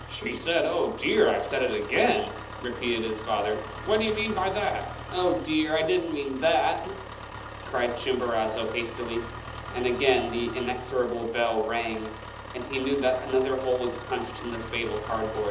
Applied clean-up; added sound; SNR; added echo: none; Engine; 12 dB; reverberation time 1.2 s.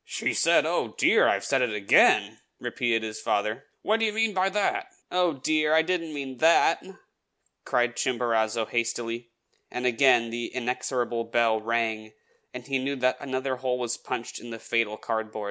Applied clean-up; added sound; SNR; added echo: none; none; none; none.